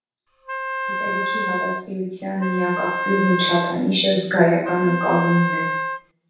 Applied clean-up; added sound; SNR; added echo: none; Wind instrument, woodwind instrument; 3 dB; reverberation time 0.7 s.